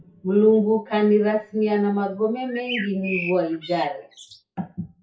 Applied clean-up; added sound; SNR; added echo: classical method WPE with log-MMSE.